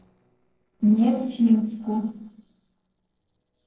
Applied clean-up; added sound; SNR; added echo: neural separator model SepFormer DNS4.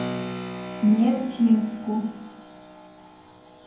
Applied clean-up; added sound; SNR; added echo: none; Keyboard (musical); 11 dB; reverberation time 0.9 s.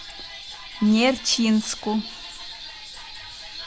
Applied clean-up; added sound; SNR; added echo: none; none; none; none.